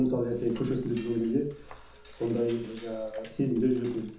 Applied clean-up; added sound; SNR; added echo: none; Cutlery, silverware / Dishes, pots, and pans; 18 dB; reverberation time 0.6 s.